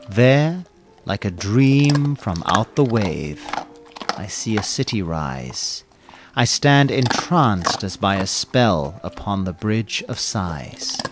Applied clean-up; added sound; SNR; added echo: none; Chewing, mastication / Dog; 13 dB; none.